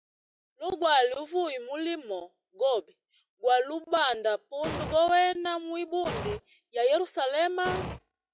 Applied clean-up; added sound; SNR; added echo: classical method log-MMSE.